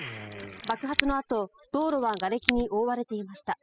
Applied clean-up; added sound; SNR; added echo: classical method spectral subtraction.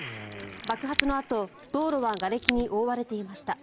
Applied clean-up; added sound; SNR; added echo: none; Scissors; 5 dB; none.